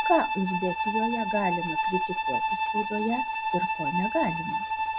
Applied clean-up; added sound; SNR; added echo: none; Bowed string instrument; -2 dB; none.